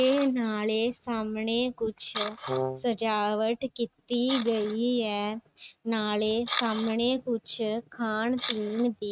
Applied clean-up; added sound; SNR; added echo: neural mask model RNNoise.